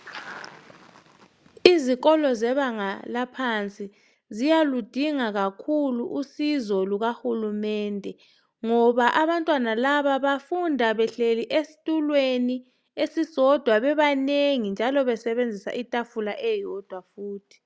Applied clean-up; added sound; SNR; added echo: none; none; none; none.